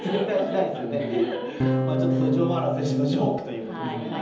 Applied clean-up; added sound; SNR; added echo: none; Electric guitar / Strum; -2 dB; reverberation time 0.9 s.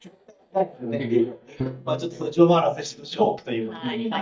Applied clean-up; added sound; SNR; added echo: neural mask model DeepFilterNet 3.